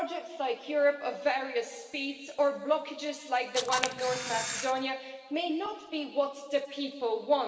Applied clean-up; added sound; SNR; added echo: none; Camera; 4 dB; reverberation time 2.0 s.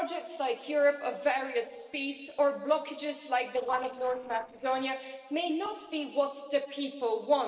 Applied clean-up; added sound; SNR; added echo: neural separator model SepFormer DNS4.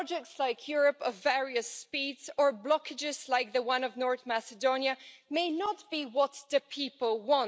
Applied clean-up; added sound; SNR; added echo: none; none; none; none.